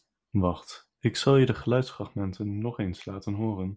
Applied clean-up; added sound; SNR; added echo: none; none; none; none.